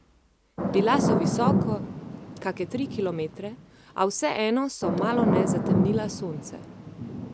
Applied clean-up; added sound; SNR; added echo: none; Thunder / Rain; -1 dB; none.